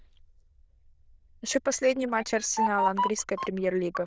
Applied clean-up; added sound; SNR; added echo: neural diffusion model UNIVERSE++.